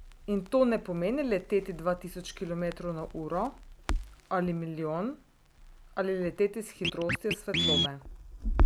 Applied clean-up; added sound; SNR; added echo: none; Crackle + Scratching (performance technique); 2 dB; none.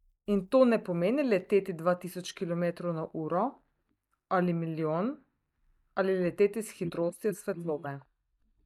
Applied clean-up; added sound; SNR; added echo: neural mask model DeepFilterNet 3.